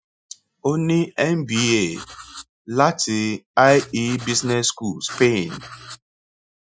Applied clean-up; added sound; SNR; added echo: classical method Wiener filter.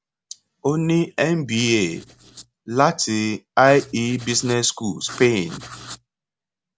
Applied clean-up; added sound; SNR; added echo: neural separator model SepFormer DNS4.